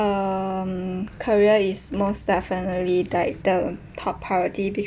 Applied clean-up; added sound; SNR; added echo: none; none; none; none.